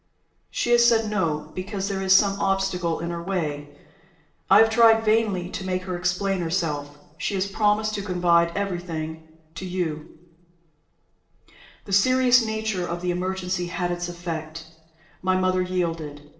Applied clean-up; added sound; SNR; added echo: neural separator model SepFormer DNS4.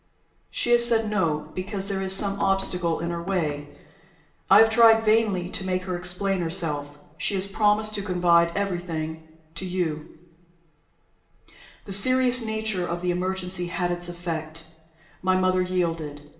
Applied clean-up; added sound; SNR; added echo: none; Knock; 15 dB; reverberation time 0.8 s.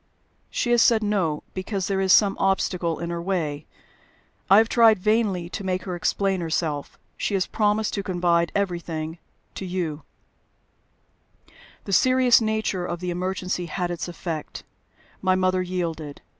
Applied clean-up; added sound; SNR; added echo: none; none; none; none.